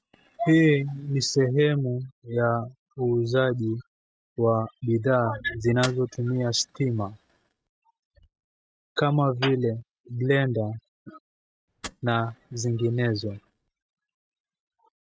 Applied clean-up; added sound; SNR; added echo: neural mask model RNNoise.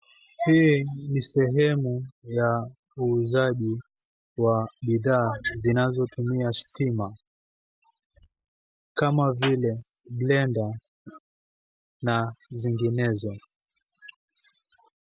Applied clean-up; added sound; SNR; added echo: none; none; none; none.